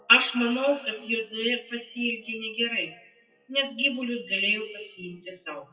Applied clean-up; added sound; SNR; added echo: classical method WPE with log-MMSE.